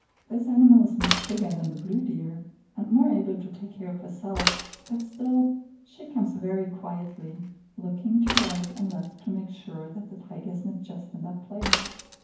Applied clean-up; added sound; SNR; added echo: none; Mechanisms / Bicycle; 8 dB; reverberation time 0.9 s.